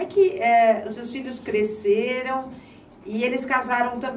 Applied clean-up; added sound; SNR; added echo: none; none; none; none.